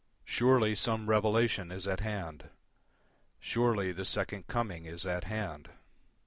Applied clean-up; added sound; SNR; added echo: none; none; none; none.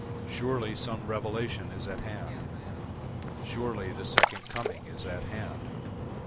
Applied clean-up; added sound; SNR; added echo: none; Splash, splatter; -3 dB; none.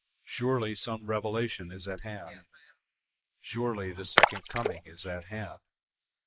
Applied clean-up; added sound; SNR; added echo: neural mask model Resemble Enhance denoiser.